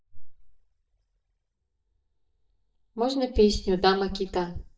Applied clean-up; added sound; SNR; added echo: neural mask model DeepFilterNet 3.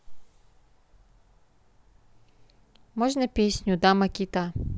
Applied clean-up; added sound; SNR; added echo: none; none; none; none.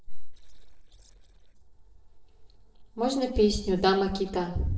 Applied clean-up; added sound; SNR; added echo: neural separator model SepFormer DNS4.